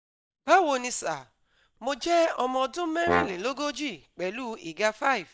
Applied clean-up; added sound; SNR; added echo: neural mask model DeepFilterNet 3.